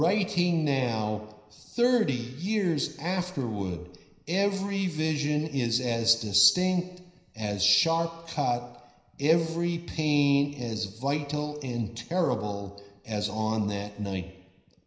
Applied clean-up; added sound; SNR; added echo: none; none; none; reverberation time 0.9 s.